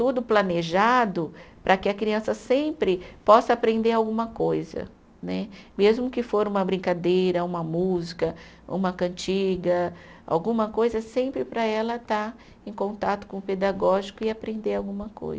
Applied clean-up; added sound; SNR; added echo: none; none; none; none.